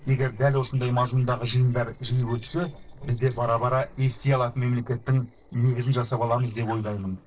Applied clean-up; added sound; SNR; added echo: neural separator model SepFormer DNS4.